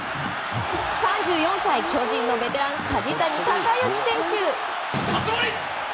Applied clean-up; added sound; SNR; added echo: none; none; none; none.